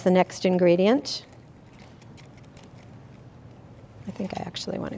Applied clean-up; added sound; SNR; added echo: none; none; none; none.